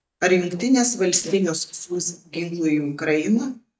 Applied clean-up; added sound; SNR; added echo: neural mask model DeepFilterNet 3.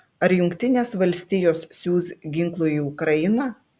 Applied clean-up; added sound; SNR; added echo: none; none; none; none.